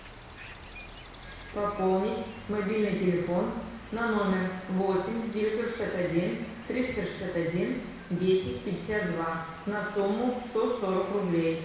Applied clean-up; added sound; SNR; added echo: none; Cricket; 16 dB; reverberation time 1.1 s.